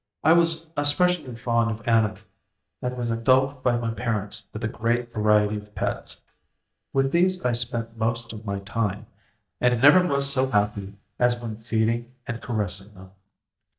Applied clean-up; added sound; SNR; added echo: neural mask model DeepFilterNet 3.